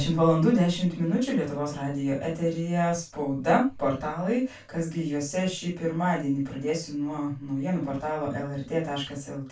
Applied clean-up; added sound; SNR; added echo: none; none; none; reverberation time 0.2 s.